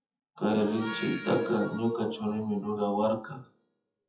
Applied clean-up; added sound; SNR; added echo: classical method WPE with log-MMSE.